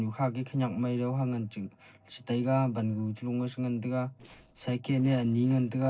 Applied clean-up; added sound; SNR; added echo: neural separator model SepFormer DNS4.